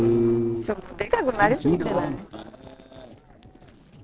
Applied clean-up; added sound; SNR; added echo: neural separator model SepFormer DNS4.